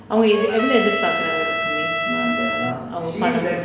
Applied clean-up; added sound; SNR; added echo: none; Trumpet; 3 dB; reverberation time 2.1 s.